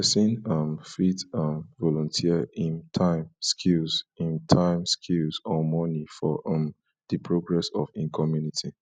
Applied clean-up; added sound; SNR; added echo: none; none; none; none.